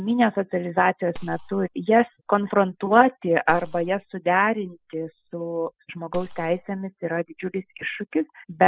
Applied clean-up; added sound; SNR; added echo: classical method spectral subtraction.